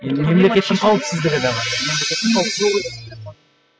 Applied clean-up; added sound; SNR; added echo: classical method spectral subtraction.